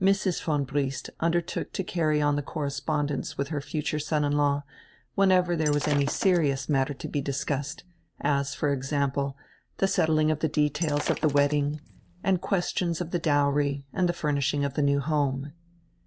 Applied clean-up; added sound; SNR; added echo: none; Shatter; 12 dB; none.